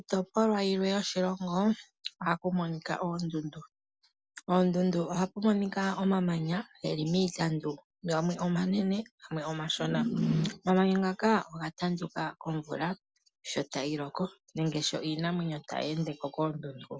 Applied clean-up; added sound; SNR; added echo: none; none; none; none.